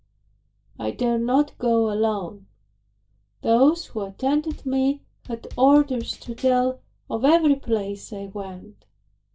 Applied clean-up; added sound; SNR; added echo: none; Bass drum / Snare drum / Drum kit; 16 dB; reverberation time 0.2 s.